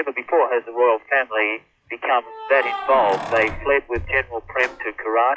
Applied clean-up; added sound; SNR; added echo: classical method log-MMSE.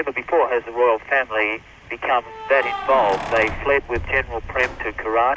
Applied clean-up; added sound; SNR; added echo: none; Keys jangling; 12 dB; none.